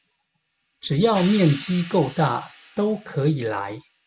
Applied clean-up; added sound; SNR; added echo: none; Hi-hat; 19 dB; none.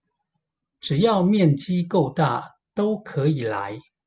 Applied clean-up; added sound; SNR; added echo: none; none; none; none.